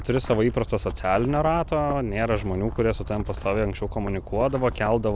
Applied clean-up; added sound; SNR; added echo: none; none; none; none.